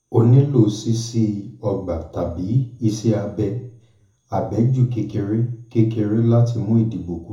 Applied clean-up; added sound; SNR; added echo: none; none; none; reverberation time 0.6 s.